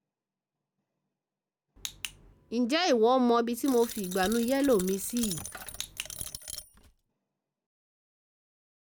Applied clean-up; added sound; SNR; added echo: none; Coin (dropping); 10 dB; none.